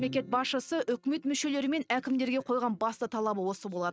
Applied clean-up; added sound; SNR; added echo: neural mask model RNNoise.